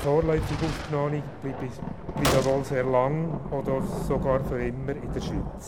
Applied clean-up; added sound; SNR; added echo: none; Thunder + Gunshot, gunfire; 4 dB; none.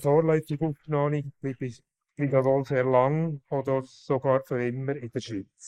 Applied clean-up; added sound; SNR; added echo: neural mask model Resemble Enhance denoiser.